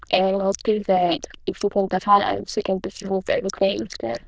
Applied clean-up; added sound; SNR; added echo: neural diffusion model UNIVERSE++.